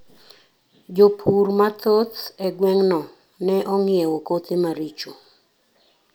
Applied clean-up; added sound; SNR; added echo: none; none; none; none.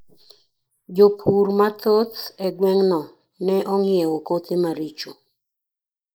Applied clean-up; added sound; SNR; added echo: neural mask model Resemble Enhance denoiser.